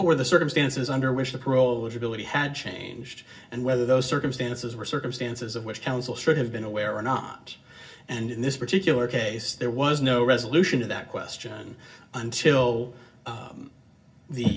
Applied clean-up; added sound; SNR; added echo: none; none; none; reverberation time 0.4 s.